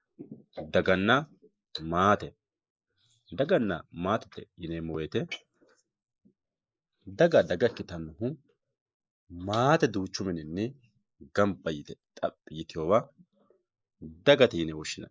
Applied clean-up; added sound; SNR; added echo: neural mask model Resemble Enhance denoiser.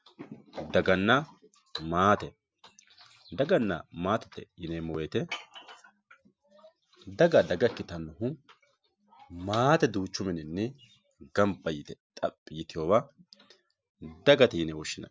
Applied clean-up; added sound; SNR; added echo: none; none; none; none.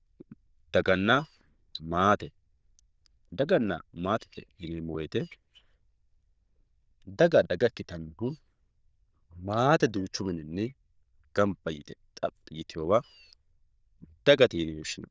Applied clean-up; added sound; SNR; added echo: neural diffusion model UNIVERSE++.